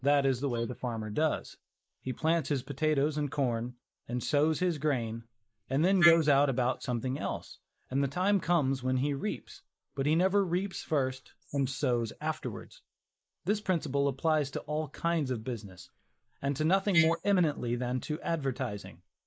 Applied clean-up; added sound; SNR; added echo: neural mask model Resemble Enhance denoiser.